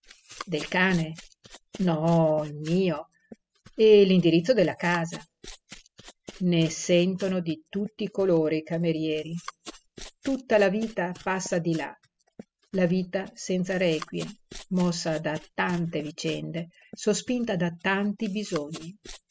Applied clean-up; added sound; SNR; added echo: classical method spectral subtraction.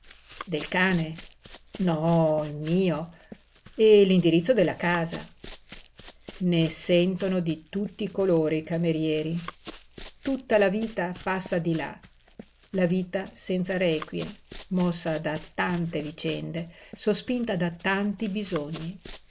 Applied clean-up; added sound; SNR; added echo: none; Run; 19 dB; none.